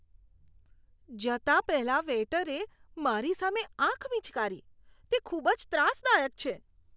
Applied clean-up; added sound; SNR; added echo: none; none; none; none.